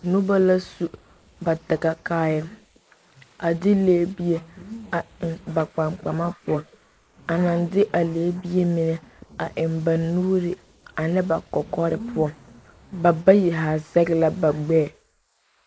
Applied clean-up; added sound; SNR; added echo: neural mask model Resemble Enhance denoiser.